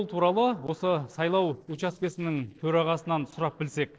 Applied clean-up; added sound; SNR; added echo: neural separator model SepFormer DNS4.